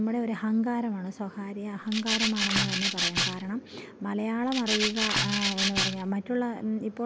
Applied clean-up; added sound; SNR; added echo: none; Rattle (instrument); -1 dB; none.